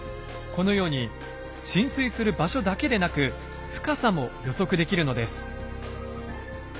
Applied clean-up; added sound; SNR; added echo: none; none; none; none.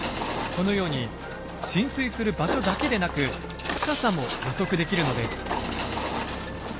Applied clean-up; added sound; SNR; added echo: none; Walk, footsteps; 4 dB; none.